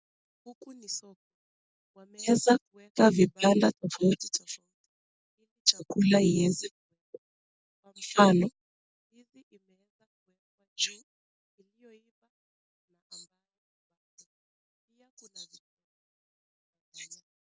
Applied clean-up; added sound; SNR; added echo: none; none; none; none.